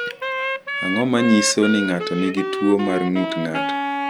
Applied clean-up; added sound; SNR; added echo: none; Wind instrument, woodwind instrument; 4 dB; none.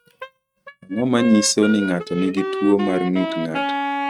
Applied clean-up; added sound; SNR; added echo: neural mask model RNNoise.